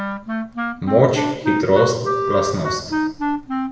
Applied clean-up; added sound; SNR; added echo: none; Wind instrument, woodwind instrument; 2 dB; reverberation time 1.0 s.